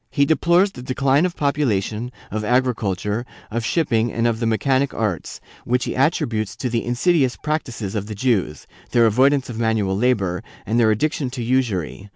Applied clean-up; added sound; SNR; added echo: none; none; none; none.